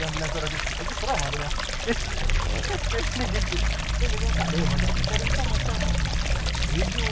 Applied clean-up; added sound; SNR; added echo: none; Stream; 7 dB; none.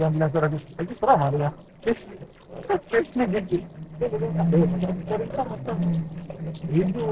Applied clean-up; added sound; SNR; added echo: neural separator model SepFormer DNS4.